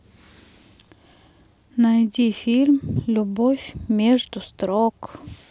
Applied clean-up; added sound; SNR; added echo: none; none; none; none.